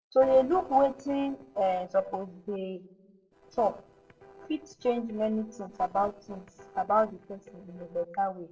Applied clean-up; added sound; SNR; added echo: neural separator model SepFormer DNS4.